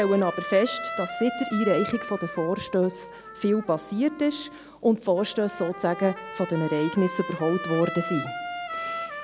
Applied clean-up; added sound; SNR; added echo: none; Trumpet; 10 dB; none.